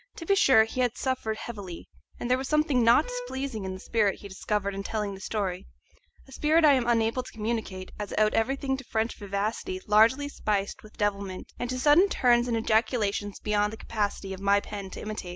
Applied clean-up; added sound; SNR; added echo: none; Bowed string instrument; 17 dB; none.